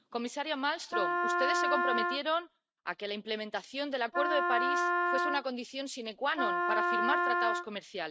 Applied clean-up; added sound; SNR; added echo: neural mask model RNNoise.